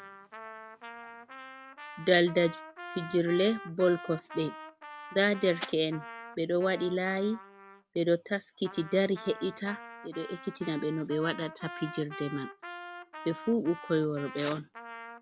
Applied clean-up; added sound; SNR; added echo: none; Trumpet; 14 dB; none.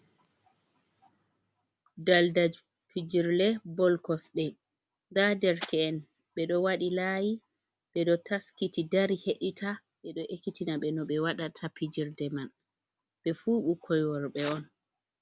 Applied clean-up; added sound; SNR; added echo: none; none; none; none.